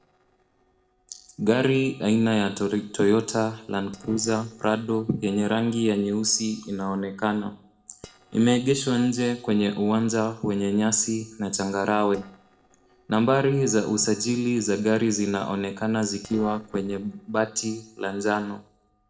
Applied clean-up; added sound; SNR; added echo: neural separator model SepFormer DNS4.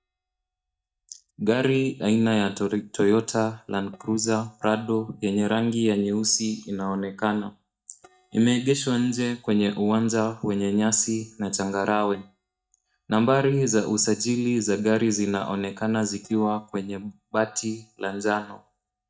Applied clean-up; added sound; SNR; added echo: neural mask model DeepFilterNet 3.